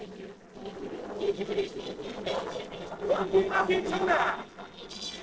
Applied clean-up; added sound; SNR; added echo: neural separator model SepFormer DNS4.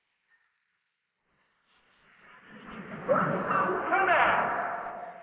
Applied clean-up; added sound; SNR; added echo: neural mask model Resemble Enhance denoiser.